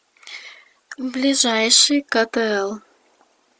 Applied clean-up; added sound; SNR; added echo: none; none; none; none.